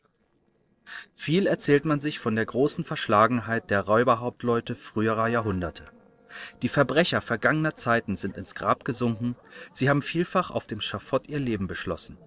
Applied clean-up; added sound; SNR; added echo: neural separator model SepFormer DNS4.